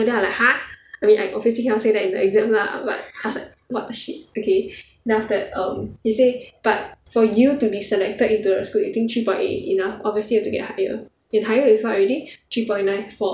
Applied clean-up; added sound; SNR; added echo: none; none; none; none.